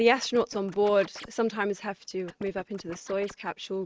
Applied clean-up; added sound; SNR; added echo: neural mask model RNNoise.